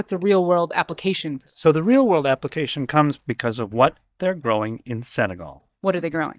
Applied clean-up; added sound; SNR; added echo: neural mask model DeepFilterNet 3.